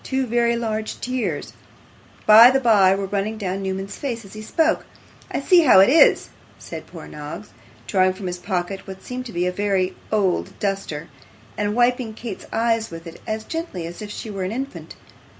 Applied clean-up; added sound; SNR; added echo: none; none; none; none.